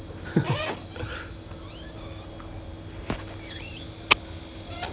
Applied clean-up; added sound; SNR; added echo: none; Squeak / Slam; 9 dB; none.